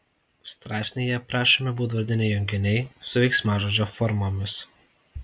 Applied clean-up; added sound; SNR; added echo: none; none; none; none.